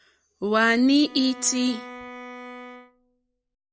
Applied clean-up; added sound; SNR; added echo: none; Bowed string instrument; 17 dB; none.